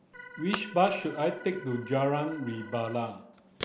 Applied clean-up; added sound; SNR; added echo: none; Telephone + Organ; 13 dB; none.